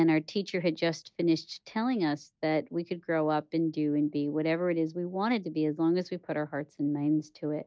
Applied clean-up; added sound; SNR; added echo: none; none; none; none.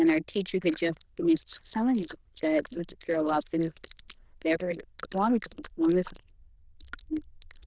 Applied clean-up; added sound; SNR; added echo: neural diffusion model UNIVERSE++.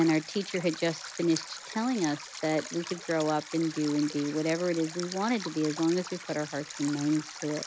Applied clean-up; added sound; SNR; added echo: none; Stream; 12 dB; none.